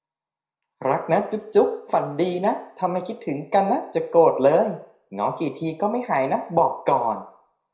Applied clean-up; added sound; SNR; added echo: none; none; none; reverberation time 0.5 s.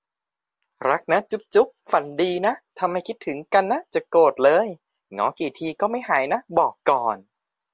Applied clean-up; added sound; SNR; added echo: none; none; none; none.